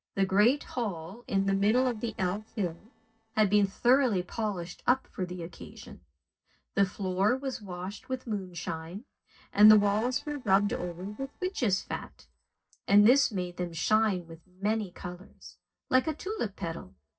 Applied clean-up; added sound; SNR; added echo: neural separator model SepFormer DNS4.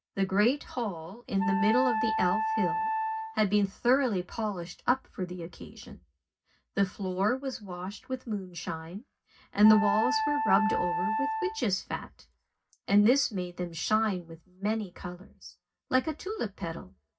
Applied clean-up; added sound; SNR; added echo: none; Wind instrument, woodwind instrument; 3 dB; reverberation time 0.4 s.